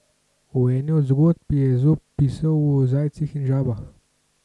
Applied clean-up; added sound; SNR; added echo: none; none; none; none.